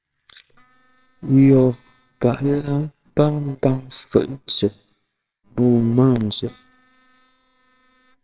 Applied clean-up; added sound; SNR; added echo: neural separator model SepFormer WHAMR!.